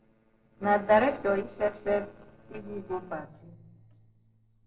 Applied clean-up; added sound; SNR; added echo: neural separator model SepFormer DNS4.